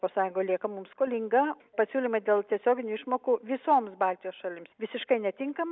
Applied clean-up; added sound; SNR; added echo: none; none; none; none.